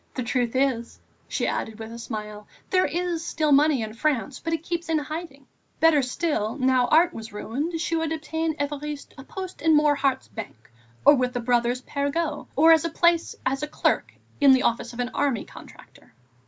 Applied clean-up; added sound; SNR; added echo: none; none; none; none.